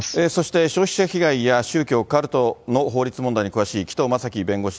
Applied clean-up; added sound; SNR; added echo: none; none; none; none.